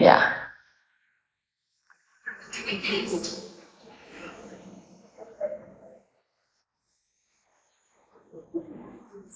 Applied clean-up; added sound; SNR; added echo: neural mask model Resemble Enhance denoiser.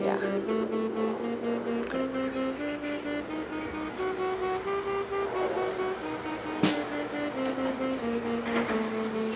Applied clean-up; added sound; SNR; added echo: none; Snare drum + Wind instrument, woodwind instrument; -4 dB; none.